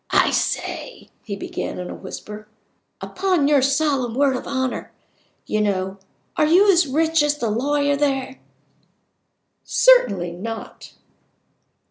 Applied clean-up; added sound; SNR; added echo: none; none; none; none.